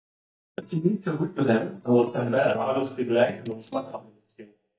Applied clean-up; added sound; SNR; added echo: neural mask model DeepFilterNet 3.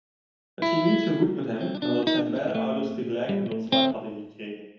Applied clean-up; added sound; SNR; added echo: none; Electric guitar; -1 dB; reverberation time 0.9 s.